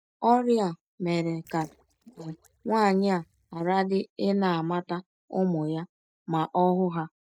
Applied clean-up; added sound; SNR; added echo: neural mask model DeepFilterNet 3.